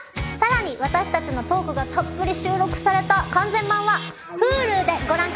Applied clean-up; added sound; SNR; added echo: none; none; none; none.